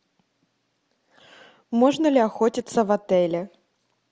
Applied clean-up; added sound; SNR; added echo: none; none; none; none.